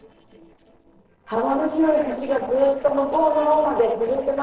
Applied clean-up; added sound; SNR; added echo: neural separator model SepFormer DNS4.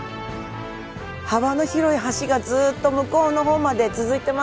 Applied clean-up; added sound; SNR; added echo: none; none; none; none.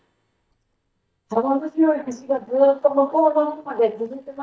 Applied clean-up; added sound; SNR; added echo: neural mask model DeepFilterNet 3.